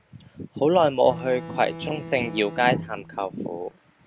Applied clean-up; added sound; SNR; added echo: none; Bowed string instrument; 14 dB; none.